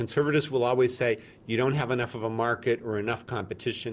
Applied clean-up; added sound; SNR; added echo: none; none; none; none.